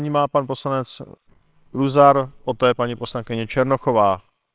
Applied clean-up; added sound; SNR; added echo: neural separator model SepFormer WHAMR!.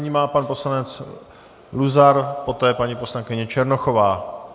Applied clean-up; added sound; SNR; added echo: none; none; none; none.